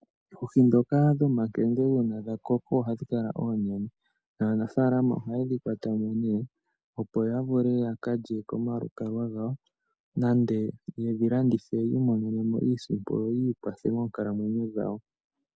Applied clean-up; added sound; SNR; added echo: none; none; none; none.